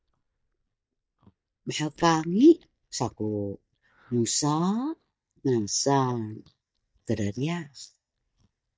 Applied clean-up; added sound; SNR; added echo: neural mask model DeepFilterNet 3.